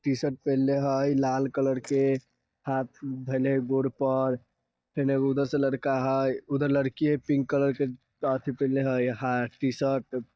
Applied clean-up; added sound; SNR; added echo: neural mask model DeepFilterNet 3.